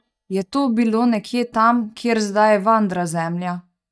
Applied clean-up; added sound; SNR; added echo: neural mask model DeepFilterNet 3.